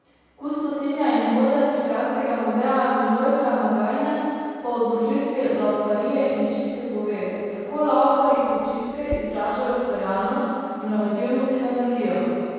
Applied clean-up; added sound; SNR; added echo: none; Tap; 19 dB; reverberation time 2.2 s.